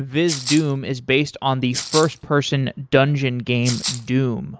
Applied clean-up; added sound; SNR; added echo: none; Rattle (instrument); 7 dB; none.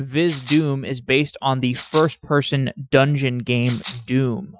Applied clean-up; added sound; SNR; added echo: classical method Wiener filter.